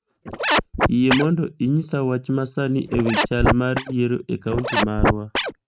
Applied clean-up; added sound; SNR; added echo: neural mask model RNNoise.